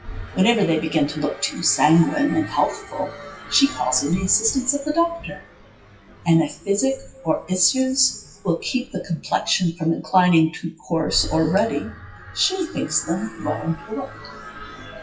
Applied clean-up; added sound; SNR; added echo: classical method WPE with log-MMSE.